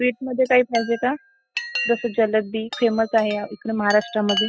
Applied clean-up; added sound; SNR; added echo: classical method spectral subtraction.